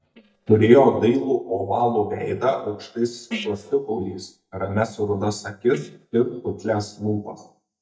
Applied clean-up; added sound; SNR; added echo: neural mask model DeepFilterNet 3.